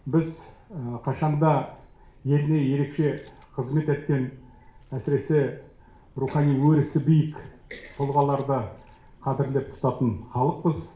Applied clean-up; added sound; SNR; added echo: none; none; none; none.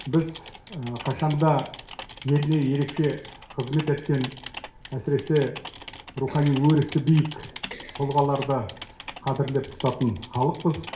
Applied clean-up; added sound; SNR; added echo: none; Typing; 16 dB; none.